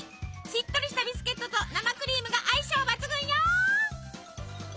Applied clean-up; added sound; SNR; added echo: none; none; none; none.